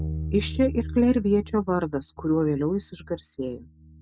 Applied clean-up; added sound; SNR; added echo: neural mask model RNNoise.